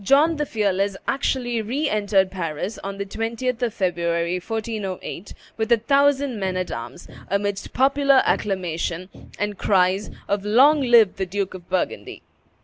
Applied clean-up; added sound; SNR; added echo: none; none; none; none.